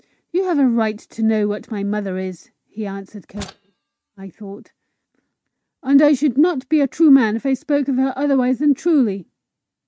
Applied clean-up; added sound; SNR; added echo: neural mask model RNNoise.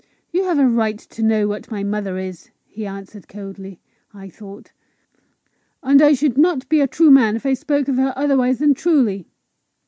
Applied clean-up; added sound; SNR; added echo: none; none; none; none.